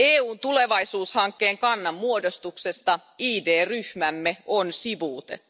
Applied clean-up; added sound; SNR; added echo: none; none; none; none.